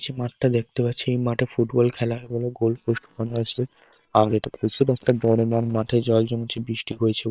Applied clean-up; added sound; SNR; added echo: neural separator model SepFormer WHAM!.